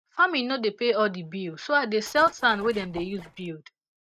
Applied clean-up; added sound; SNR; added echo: neural mask model RNNoise.